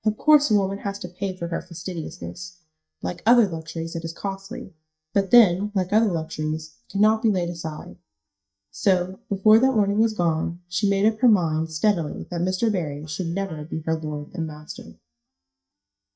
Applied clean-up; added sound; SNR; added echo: neural mask model DeepFilterNet 3.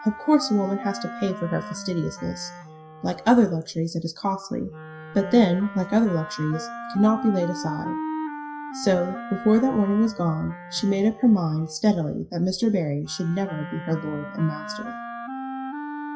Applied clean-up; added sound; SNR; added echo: classical method WPE with log-MMSE.